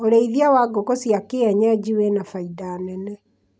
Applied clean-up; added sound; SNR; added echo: none; none; none; none.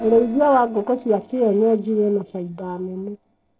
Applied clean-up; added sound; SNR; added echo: neural separator model SepFormer DNS4.